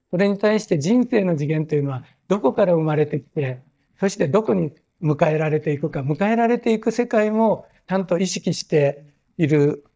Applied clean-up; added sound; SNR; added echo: neural mask model DeepFilterNet 3.